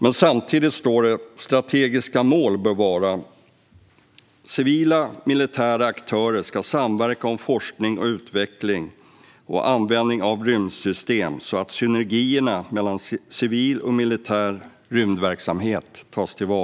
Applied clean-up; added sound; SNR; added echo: none; none; none; none.